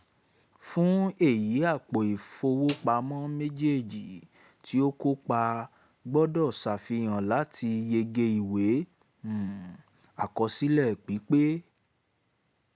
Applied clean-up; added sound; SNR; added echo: none; Snare drum; 18 dB; none.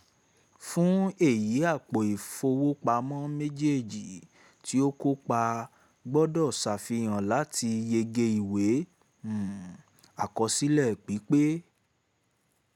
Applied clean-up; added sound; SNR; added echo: none; none; none; none.